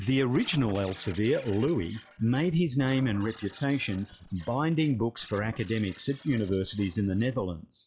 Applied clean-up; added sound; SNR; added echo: classical method log-MMSE.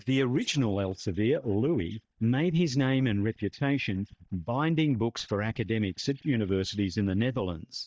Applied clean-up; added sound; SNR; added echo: neural mask model DeepFilterNet 3.